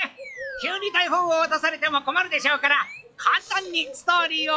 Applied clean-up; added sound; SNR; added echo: classical method log-MMSE.